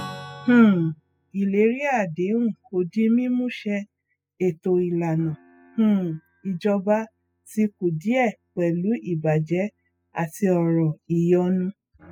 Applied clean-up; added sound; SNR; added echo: classical method spectral subtraction.